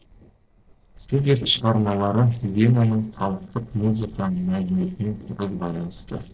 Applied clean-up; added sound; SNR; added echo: neural separator model SepFormer DNS4.